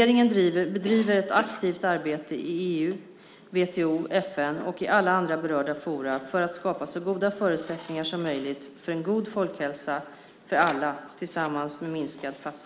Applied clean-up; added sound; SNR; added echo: none; none; none; none.